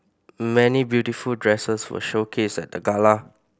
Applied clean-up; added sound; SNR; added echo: none; none; none; none.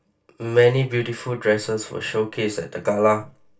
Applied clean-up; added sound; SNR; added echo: none; none; none; reverberation time 0.3 s.